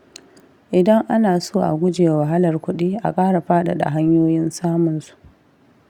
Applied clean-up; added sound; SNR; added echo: none; none; none; none.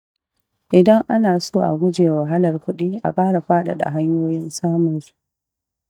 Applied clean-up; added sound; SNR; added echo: neural mask model DeepFilterNet 3.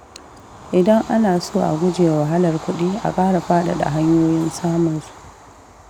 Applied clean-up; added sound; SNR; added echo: none; Train / Bird vocalization, bird call, bird song; 16 dB; none.